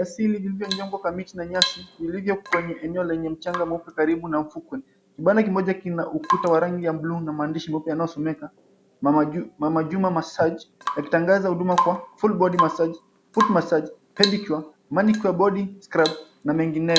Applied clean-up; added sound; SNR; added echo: none; Drip / Water tap, faucet / Rain; 8 dB; none.